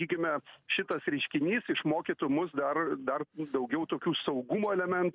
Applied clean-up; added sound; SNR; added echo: none; none; none; none.